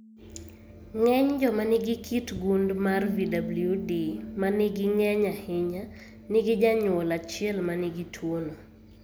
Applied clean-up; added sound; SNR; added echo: none; Bass guitar; 14 dB; none.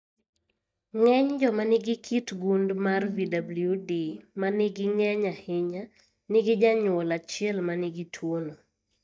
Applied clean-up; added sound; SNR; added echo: neural mask model DeepFilterNet 3.